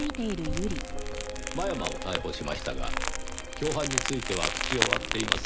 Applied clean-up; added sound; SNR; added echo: none; Crumpling, crinkling; -2 dB; none.